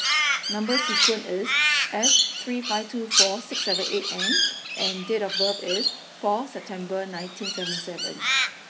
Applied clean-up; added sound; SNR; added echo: none; Crow; -5 dB; none.